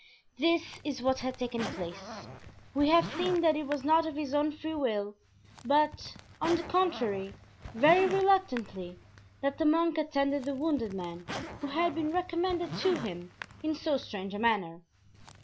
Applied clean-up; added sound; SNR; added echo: none; Zipper (clothing); 14 dB; none.